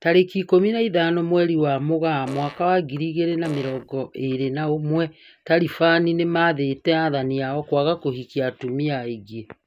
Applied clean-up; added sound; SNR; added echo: none; Fart; 17 dB; none.